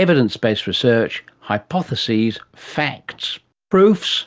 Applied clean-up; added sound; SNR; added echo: none; none; none; none.